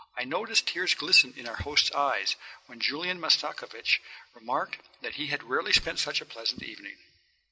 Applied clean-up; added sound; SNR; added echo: none; none; none; none.